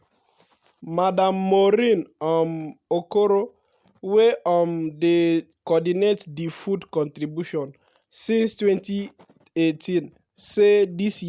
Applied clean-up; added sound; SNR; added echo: none; none; none; none.